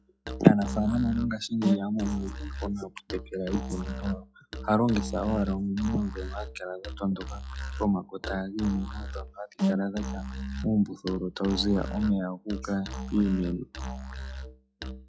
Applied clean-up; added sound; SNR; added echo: classical method log-MMSE.